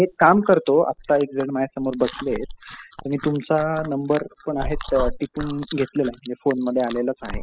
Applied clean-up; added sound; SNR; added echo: classical method spectral subtraction.